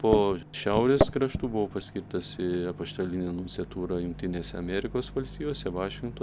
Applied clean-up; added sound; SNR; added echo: none; Microwave oven; 6 dB; none.